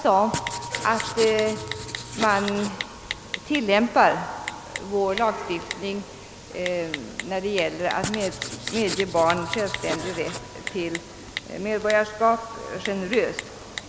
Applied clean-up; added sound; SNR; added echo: none; Typing + Writing; 10 dB; none.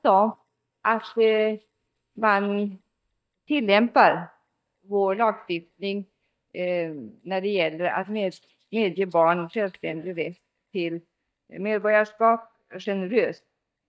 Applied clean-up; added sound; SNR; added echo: neural mask model DeepFilterNet 3.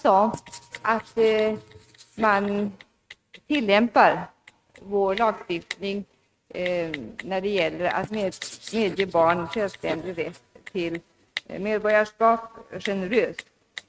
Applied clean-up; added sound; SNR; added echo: neural mask model RNNoise.